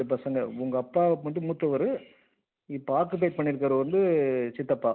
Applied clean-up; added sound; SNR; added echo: none; none; none; none.